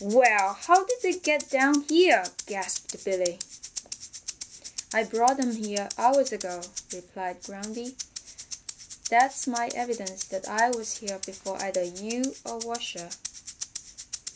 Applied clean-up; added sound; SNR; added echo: none; Rattle (instrument); 12 dB; none.